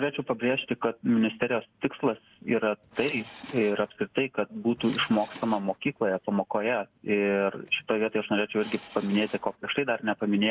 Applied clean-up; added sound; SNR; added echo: none; Subway, metro, underground / Engine; 18 dB; none.